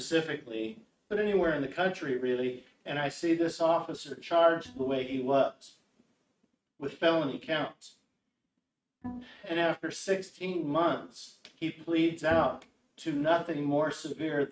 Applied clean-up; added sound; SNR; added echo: neural mask model RNNoise.